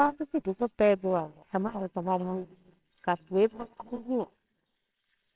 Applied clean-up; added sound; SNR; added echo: neural separator model SepFormer WHAMR!.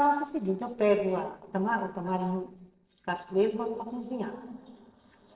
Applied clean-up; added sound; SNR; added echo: neural separator model SepFormer DNS4.